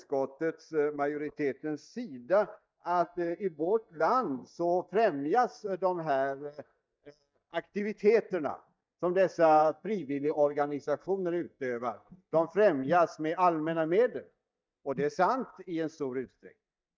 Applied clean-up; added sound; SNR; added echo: neural mask model DeepFilterNet 3.